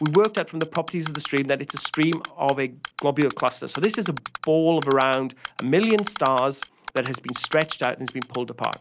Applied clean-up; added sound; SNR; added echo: none; Typing; 13 dB; none.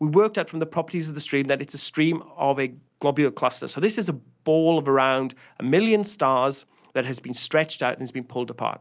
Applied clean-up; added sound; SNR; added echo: none; none; none; none.